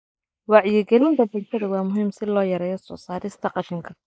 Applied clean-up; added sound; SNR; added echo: neural mask model Resemble Enhance denoiser.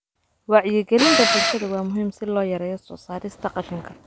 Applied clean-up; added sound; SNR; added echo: none; Tools; -1 dB; none.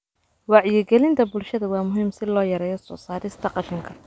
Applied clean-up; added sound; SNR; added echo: none; none; none; none.